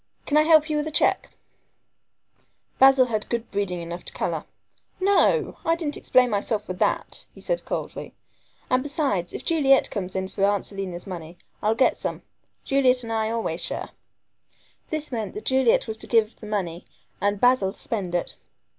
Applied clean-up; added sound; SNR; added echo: none; none; none; none.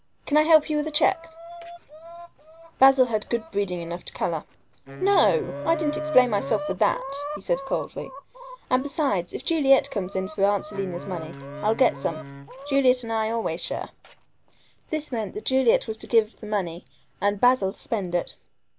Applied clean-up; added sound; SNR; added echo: none; Chicken, rooster + Wind instrument, woodwind instrument; 13 dB; none.